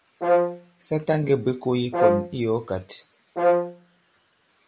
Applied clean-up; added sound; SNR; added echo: none; Brass instrument; -1 dB; none.